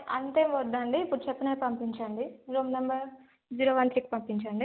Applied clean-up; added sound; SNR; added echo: none; none; none; none.